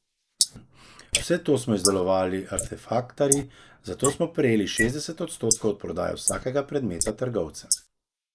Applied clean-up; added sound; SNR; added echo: neural mask model Resemble Enhance denoiser.